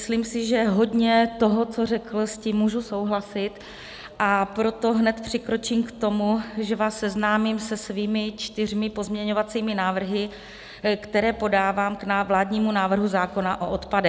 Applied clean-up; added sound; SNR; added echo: none; none; none; none.